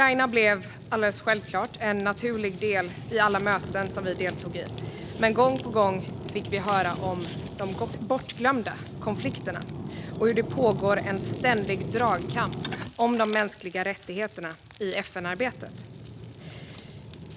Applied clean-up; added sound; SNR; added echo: none; Fire; 9 dB; none.